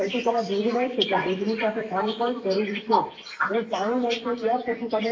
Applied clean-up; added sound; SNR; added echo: neural mask model Resemble Enhance denoiser.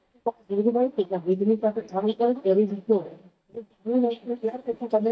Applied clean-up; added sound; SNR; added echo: neural mask model DeepFilterNet 3.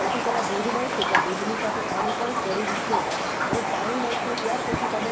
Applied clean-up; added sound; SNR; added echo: none; Raindrop; -5 dB; none.